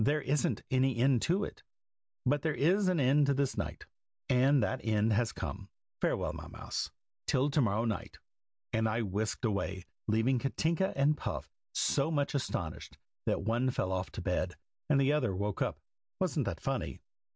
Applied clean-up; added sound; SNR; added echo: none; none; none; none.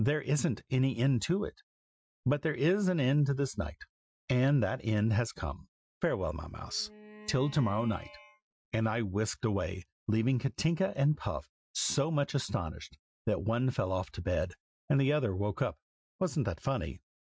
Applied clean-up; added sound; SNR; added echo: classical method Wiener filter.